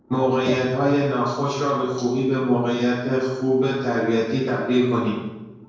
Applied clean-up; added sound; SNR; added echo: neural separator model SepFormer DNS4.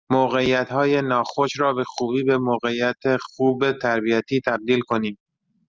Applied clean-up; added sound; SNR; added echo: none; none; none; none.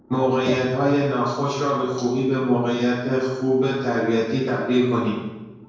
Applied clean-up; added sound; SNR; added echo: none; Bird; 19 dB; reverberation time 1.0 s.